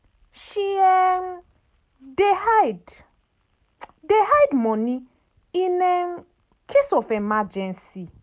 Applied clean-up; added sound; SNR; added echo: none; none; none; none.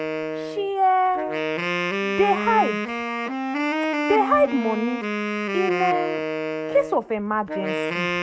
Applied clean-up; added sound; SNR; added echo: none; Wind instrument, woodwind instrument; 2 dB; none.